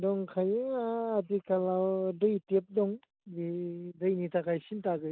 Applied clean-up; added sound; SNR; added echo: none; none; none; none.